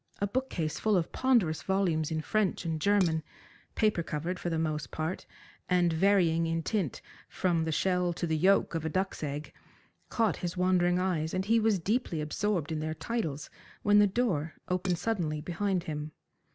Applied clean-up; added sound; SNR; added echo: none; Dishes, pots, and pans; 17 dB; none.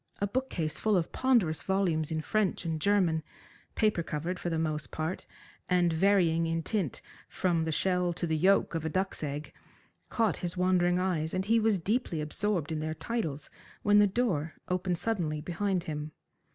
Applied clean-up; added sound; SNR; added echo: none; none; none; none.